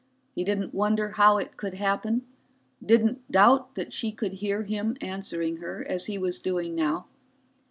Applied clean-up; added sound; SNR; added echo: none; none; none; none.